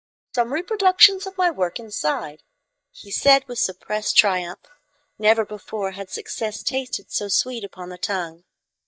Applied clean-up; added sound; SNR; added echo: neural mask model DeepFilterNet 3.